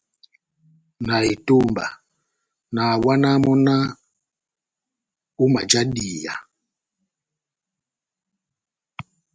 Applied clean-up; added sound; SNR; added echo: none; none; none; none.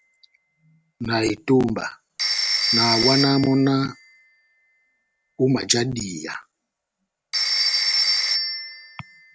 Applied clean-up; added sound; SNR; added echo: none; Telephone; 2 dB; none.